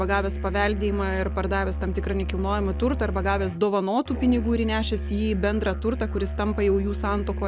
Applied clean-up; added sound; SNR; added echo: none; Musical instrument; 4 dB; none.